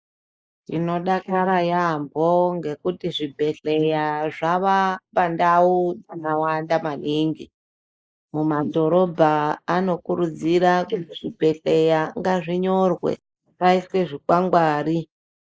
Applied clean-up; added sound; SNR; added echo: neural mask model Resemble Enhance denoiser.